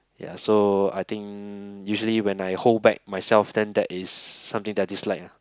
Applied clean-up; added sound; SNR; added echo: none; none; none; none.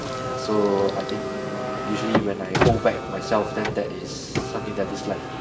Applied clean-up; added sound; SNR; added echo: none; Car; 1 dB; reverberation time 2.4 s.